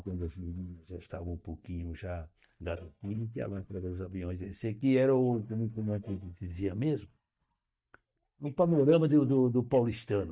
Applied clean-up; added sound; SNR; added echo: neural mask model DeepFilterNet 3.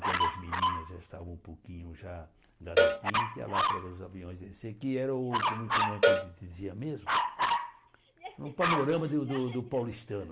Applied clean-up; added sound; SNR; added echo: none; Dog + Cowbell; -4 dB; none.